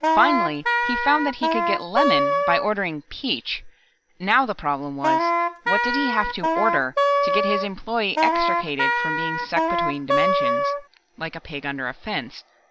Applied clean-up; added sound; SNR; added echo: none; Wind instrument, woodwind instrument; -4 dB; none.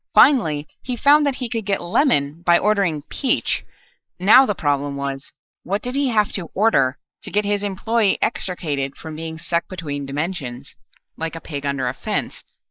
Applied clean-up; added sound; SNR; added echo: neural mask model Resemble Enhance denoiser.